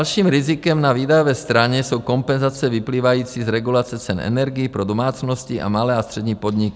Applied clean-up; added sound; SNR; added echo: none; none; none; none.